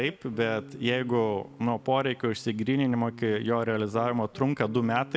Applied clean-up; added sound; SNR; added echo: none; Guitar; 19 dB; none.